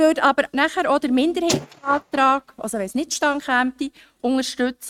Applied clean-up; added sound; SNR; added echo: neural mask model RNNoise.